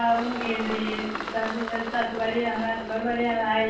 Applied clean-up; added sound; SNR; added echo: none; Engine; 8 dB; reverberation time 0.6 s.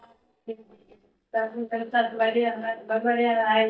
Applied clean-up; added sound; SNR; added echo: neural mask model DeepFilterNet 3.